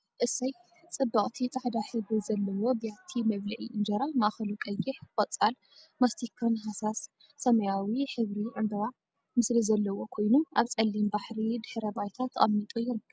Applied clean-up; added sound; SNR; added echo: none; none; none; none.